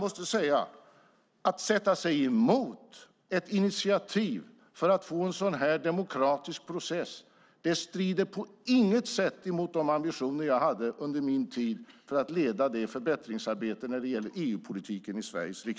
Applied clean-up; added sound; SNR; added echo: none; none; none; none.